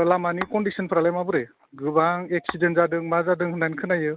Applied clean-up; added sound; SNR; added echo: none; Tap / Glass; 17 dB; none.